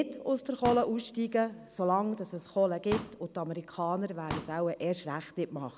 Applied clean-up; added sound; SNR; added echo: none; Explosion; 11 dB; none.